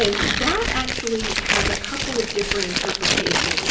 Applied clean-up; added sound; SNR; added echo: none; Tearing; -4 dB; reverberation time 0.6 s.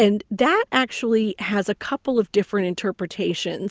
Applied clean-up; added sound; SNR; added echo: none; none; none; none.